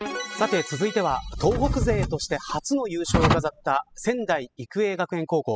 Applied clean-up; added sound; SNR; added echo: classical method spectral subtraction.